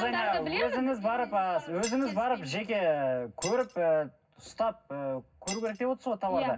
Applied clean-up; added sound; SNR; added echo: none; Shatter; 12 dB; reverberation time 0.4 s.